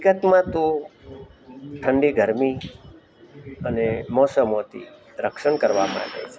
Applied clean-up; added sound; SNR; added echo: none; none; none; none.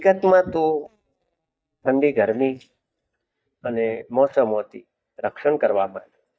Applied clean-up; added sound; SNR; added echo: neural mask model DeepFilterNet 3.